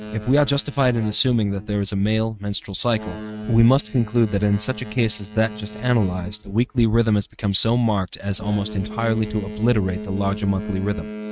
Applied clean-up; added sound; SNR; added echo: neural mask model RNNoise.